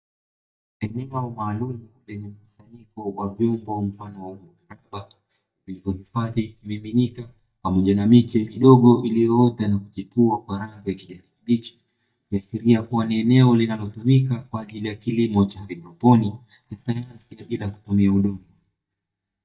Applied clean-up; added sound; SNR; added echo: neural mask model DeepFilterNet 3.